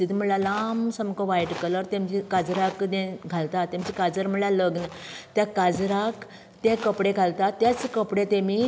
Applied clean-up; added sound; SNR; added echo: none; Walk, footsteps; 18 dB; none.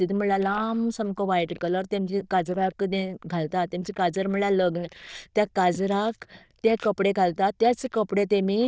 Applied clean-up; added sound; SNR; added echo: neural diffusion model UNIVERSE++.